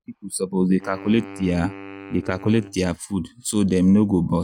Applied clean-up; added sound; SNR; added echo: neural mask model RNNoise.